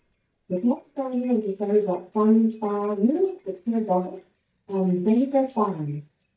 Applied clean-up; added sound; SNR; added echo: neural mask model DeepFilterNet 3.